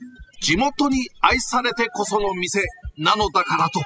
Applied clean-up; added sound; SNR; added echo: classical method spectral subtraction.